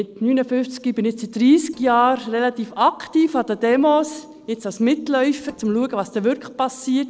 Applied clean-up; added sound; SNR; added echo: neural separator model SepFormer DNS4.